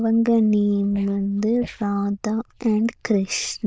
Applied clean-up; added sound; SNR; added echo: neural diffusion model UNIVERSE++.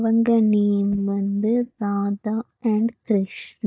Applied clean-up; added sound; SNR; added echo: neural mask model DeepFilterNet 3.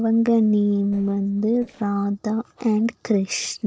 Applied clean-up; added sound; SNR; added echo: neural separator model SepFormer DNS4.